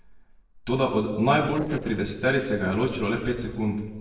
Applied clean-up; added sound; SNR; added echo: neural separator model SepFormer DNS4.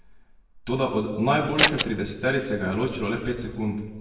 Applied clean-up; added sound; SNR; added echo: none; Scissors; -4 dB; reverberation time 1.1 s.